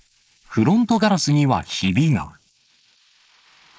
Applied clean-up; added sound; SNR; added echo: neural mask model Resemble Enhance denoiser.